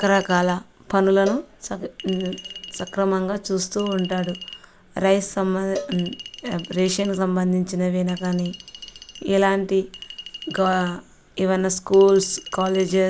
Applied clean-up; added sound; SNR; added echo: none; Chink, clink + Cowbell; 17 dB; none.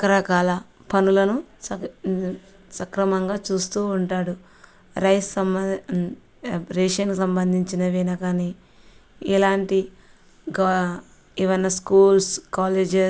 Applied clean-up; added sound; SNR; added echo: none; none; none; none.